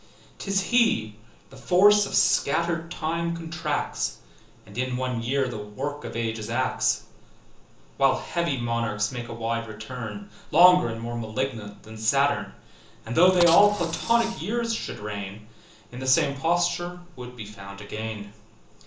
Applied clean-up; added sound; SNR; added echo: none; Bicycle; 10 dB; reverberation time 0.8 s.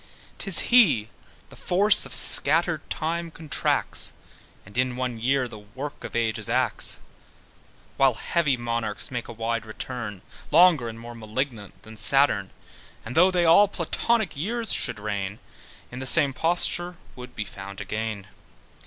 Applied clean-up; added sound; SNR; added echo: none; none; none; none.